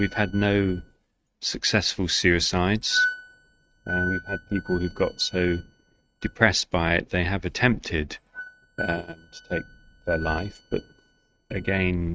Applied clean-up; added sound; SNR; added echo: neural mask model RNNoise.